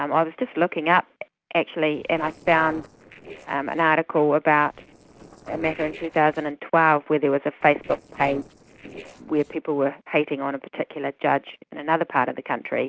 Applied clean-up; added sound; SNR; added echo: neural separator model SepFormer DNS4.